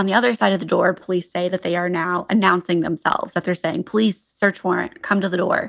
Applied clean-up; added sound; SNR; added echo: none; none; none; none.